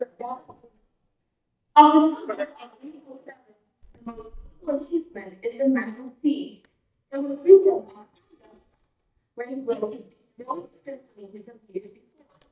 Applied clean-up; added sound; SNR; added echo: neural mask model DeepFilterNet 3.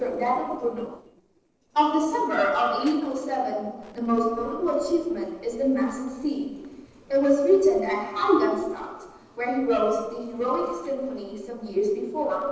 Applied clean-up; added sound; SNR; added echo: neural separator model SepFormer DNS4.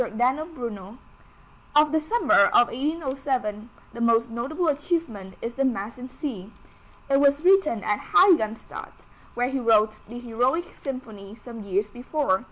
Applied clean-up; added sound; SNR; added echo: none; none; none; none.